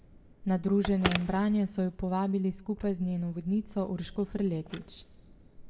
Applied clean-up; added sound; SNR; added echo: none; Telephone; 12 dB; reverberation time 1.1 s.